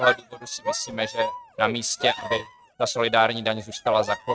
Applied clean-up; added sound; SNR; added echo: neural mask model RNNoise.